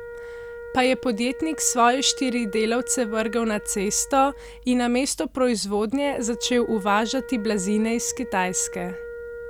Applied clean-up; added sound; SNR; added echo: none; Wind instrument, woodwind instrument; 13 dB; none.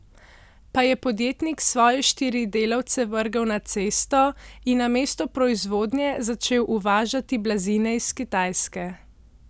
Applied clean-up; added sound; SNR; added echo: none; none; none; none.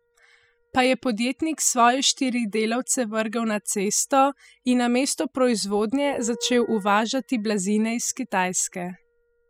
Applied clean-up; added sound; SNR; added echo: classical method spectral subtraction.